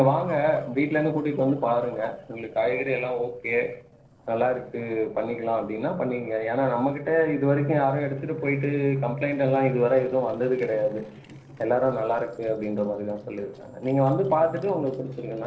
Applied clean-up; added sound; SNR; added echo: neural separator model SepFormer DNS4.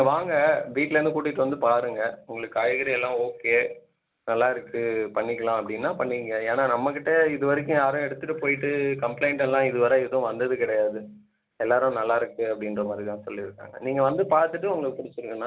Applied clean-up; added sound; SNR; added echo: none; none; none; none.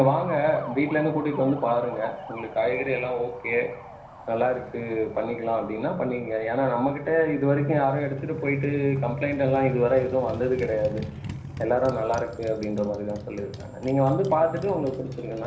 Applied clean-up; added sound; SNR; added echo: none; Motorcycle; 14 dB; reverberation time 0.5 s.